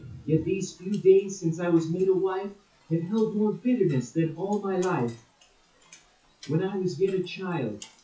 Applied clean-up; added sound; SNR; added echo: classical method WPE with log-MMSE.